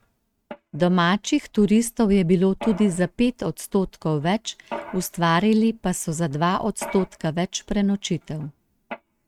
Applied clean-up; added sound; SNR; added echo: neural mask model RNNoise.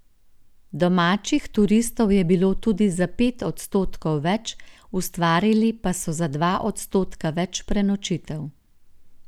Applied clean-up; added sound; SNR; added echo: none; none; none; none.